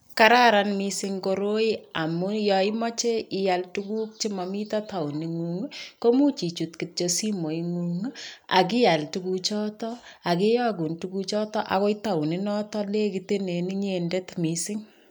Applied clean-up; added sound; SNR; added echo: none; none; none; none.